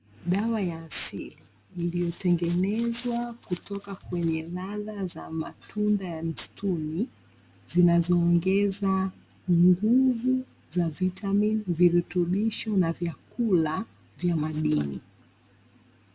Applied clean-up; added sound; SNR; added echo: none; none; none; none.